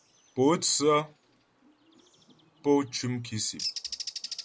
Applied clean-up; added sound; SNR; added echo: none; Bird; 13 dB; none.